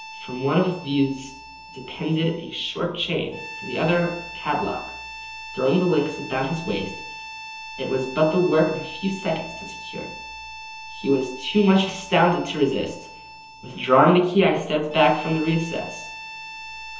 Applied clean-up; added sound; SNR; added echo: none; Harmonica; 14 dB; reverberation time 0.7 s.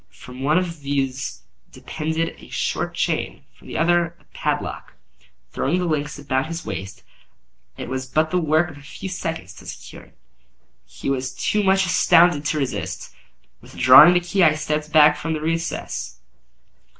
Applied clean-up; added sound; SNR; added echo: none; none; none; none.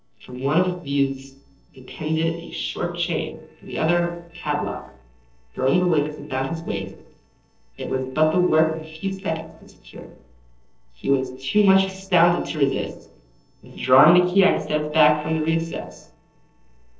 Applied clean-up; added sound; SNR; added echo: neural separator model SepFormer DNS4.